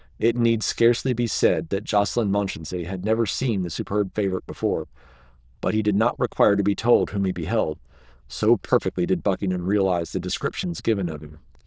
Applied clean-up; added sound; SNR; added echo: neural diffusion model UNIVERSE++.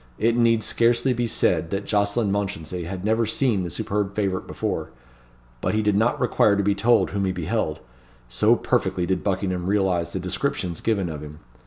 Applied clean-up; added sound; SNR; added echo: none; none; none; none.